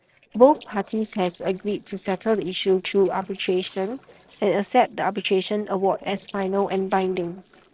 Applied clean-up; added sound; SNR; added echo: neural separator model SepFormer DNS4.